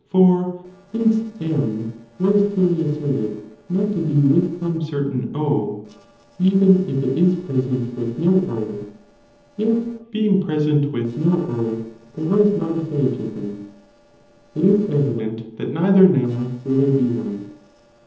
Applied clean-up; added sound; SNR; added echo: neural separator model SepFormer DNS4.